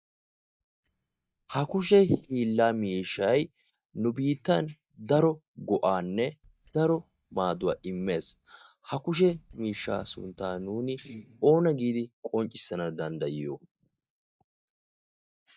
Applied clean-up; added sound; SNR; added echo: neural mask model DeepFilterNet 3.